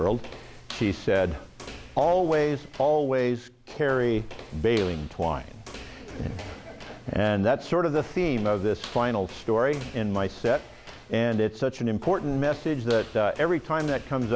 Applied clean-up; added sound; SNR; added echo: none; Walk, footsteps; 17 dB; none.